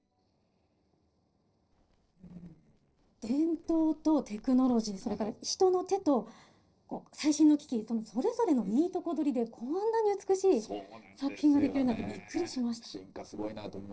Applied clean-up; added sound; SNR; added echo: neural separator model SepFormer DNS4.